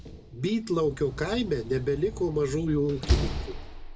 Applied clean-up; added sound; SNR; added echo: none; Slam; 5 dB; none.